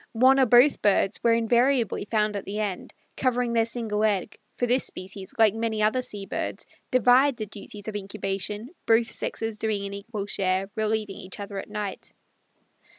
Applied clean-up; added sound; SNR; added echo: none; none; none; none.